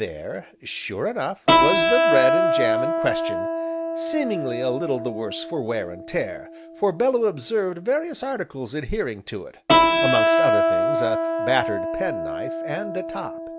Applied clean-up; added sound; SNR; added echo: none; Keyboard (musical); -3 dB; none.